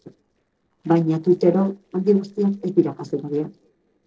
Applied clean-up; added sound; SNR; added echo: neural separator model SepFormer DNS4.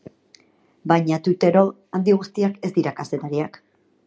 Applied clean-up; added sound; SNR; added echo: none; none; none; none.